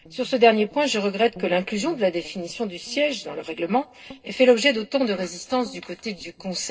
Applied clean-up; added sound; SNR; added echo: neural separator model SepFormer DNS4.